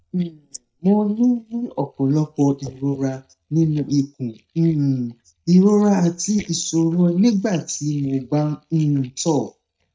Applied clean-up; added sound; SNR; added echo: neural mask model DeepFilterNet 3.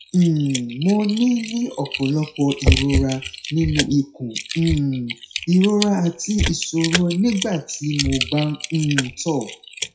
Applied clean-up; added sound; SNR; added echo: classical method WPE with log-MMSE.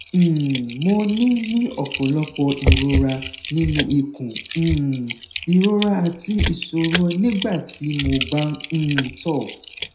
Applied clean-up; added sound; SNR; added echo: none; Typing; 6 dB; reverberation time 0.5 s.